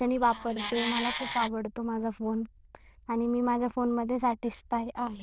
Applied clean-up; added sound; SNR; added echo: neural diffusion model UNIVERSE++.